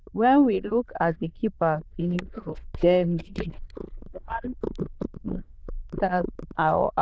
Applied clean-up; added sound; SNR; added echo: neural diffusion model UNIVERSE++.